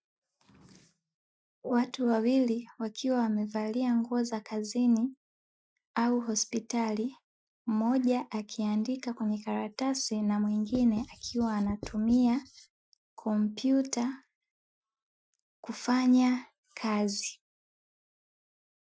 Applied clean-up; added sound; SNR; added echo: classical method Wiener filter.